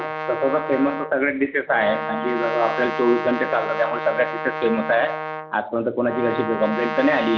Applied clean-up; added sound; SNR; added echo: none; Brass instrument; 6 dB; none.